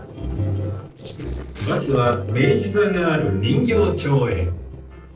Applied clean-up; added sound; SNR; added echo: neural separator model SepFormer DNS4.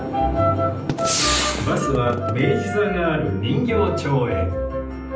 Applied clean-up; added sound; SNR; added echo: none; Gunshot, gunfire; 4 dB; reverberation time 0.6 s.